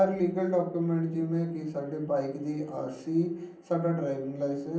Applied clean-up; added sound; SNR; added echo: none; none; none; reverberation time 0.6 s.